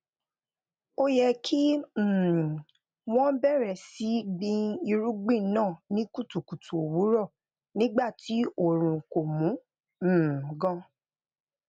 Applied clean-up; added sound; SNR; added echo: none; none; none; none.